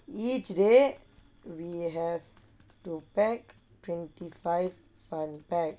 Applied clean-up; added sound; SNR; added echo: none; none; none; none.